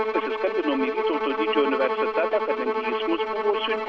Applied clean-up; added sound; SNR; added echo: none; Bowed string instrument; -1 dB; none.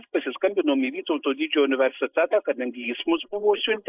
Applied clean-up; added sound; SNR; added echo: neural mask model Resemble Enhance denoiser.